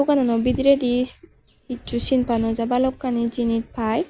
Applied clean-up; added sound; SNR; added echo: none; none; none; none.